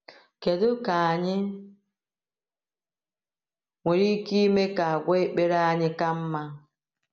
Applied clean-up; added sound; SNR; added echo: none; none; none; none.